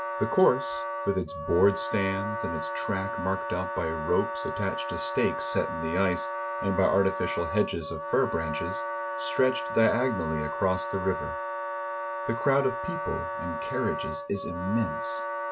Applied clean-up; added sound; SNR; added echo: none; Wind instrument, woodwind instrument; 4 dB; none.